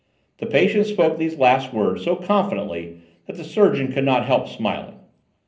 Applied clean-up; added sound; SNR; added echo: none; none; none; reverberation time 0.5 s.